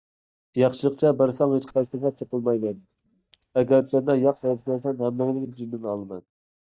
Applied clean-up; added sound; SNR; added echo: neural mask model DeepFilterNet 3.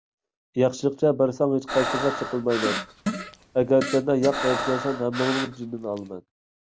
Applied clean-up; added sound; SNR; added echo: none; Breathing + Fart; 6 dB; none.